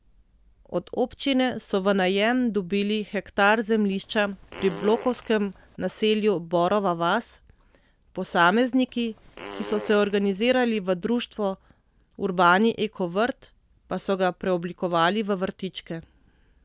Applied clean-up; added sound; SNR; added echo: none; Fart; 15 dB; none.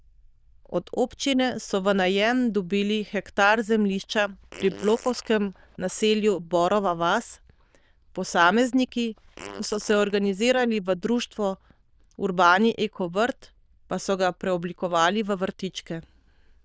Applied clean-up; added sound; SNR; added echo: neural diffusion model UNIVERSE++.